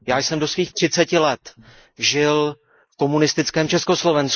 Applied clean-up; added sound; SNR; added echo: neural mask model Resemble Enhance denoiser.